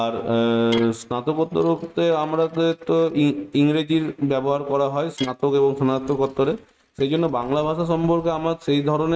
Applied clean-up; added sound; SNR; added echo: neural mask model RNNoise.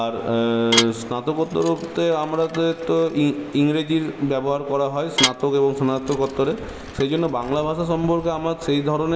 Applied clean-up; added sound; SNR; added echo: none; Dishes, pots, and pans / Glass; 9 dB; none.